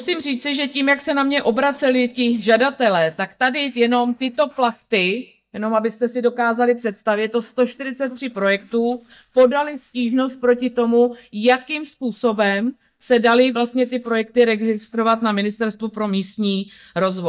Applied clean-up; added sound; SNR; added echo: neural mask model DeepFilterNet 3.